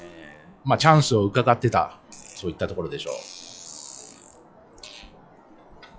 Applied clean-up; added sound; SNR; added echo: classical method log-MMSE.